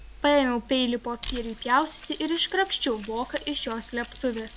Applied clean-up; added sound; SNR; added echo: none; Mechanisms; 12 dB; none.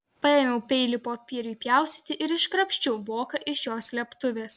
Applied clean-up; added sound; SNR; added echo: none; none; none; none.